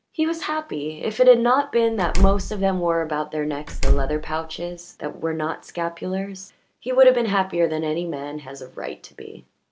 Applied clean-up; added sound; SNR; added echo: none; Slam; -2 dB; none.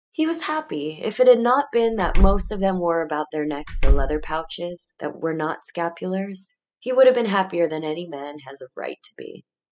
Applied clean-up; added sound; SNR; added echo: classical method spectral subtraction.